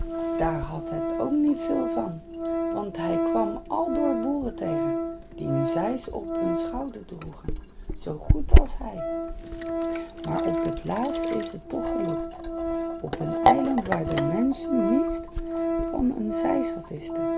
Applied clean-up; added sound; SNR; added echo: none; Organ + Sink (filling or washing); -4 dB; none.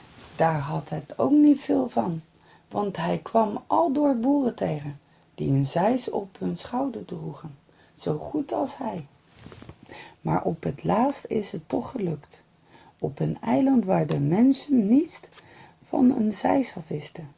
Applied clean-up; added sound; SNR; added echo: none; none; none; none.